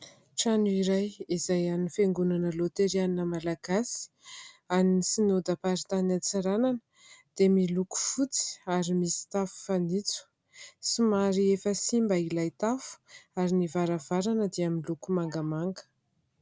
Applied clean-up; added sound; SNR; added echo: none; none; none; none.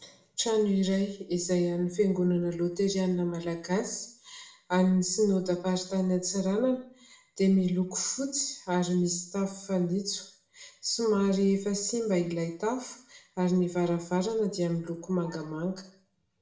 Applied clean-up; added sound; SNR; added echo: none; none; none; reverberation time 0.5 s.